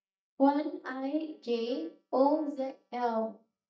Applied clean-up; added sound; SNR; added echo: neural mask model DeepFilterNet 3.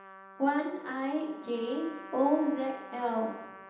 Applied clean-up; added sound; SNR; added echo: none; Trumpet; 16 dB; reverberation time 0.8 s.